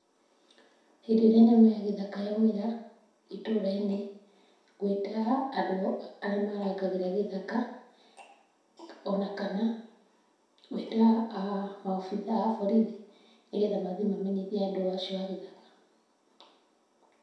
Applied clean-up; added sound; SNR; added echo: none; none; none; reverberation time 0.7 s.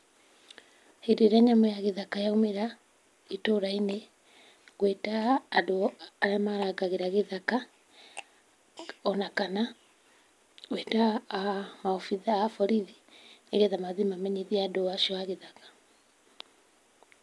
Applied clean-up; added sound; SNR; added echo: none; none; none; none.